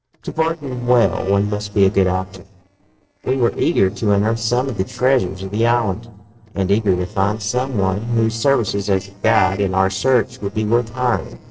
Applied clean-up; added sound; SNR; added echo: neural separator model SepFormer DNS4.